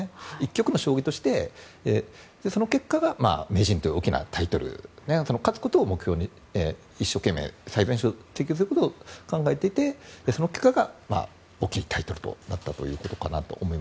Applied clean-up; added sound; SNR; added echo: none; none; none; none.